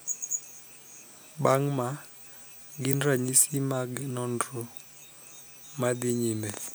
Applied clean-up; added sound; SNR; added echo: none; none; none; none.